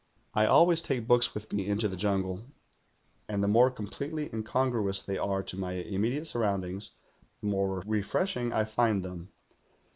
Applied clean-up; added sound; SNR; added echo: none; none; none; none.